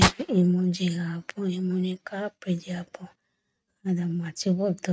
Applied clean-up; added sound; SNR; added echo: neural mask model RNNoise.